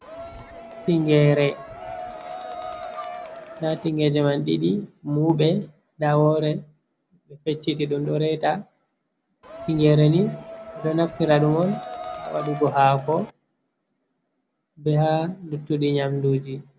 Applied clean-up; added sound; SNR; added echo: none; Crowd; 13 dB; none.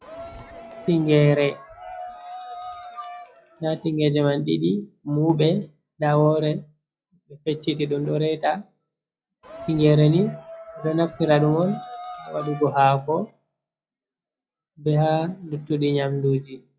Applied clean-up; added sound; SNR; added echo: classical method log-MMSE.